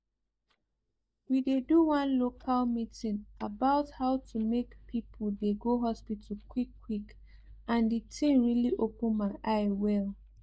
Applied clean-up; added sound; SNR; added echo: neural mask model DeepFilterNet 3.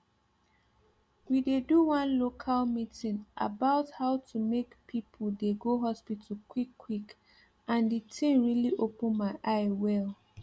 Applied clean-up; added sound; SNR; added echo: none; none; none; none.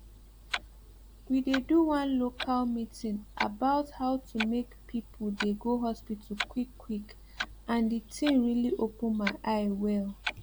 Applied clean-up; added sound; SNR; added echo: none; Clock; 11 dB; none.